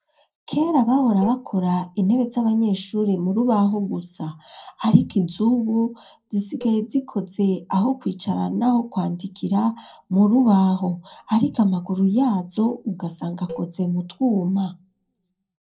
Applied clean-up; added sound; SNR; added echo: neural separator model SepFormer DNS4.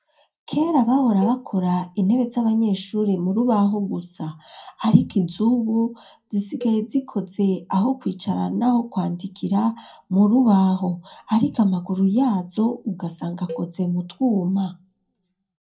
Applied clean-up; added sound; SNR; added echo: none; Cowbell; 19 dB; reverberation time 0.2 s.